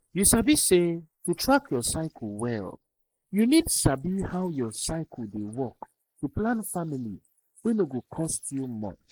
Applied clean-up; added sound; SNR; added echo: neural mask model Resemble Enhance denoiser.